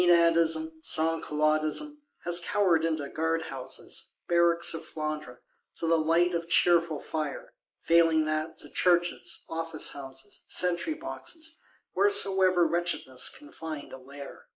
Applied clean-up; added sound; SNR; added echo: neural mask model Resemble Enhance denoiser.